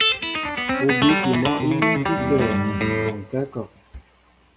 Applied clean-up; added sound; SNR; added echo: none; Guitar; -1 dB; none.